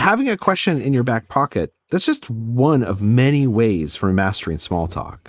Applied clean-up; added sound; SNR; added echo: neural mask model Resemble Enhance denoiser.